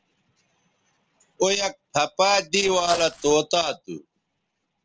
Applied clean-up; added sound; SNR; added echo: neural separator model SepFormer DNS4.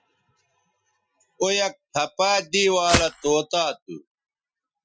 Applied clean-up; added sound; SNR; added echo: classical method Wiener filter.